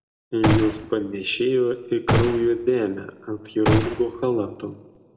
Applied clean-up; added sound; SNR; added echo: none; Gunshot, gunfire; 3 dB; reverberation time 1.0 s.